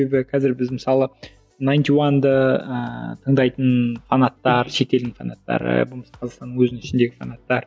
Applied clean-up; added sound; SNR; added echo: none; none; none; none.